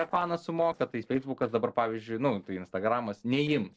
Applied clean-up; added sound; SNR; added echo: neural separator model SepFormer DNS4.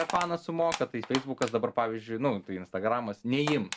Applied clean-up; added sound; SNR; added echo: none; Crushing; 11 dB; none.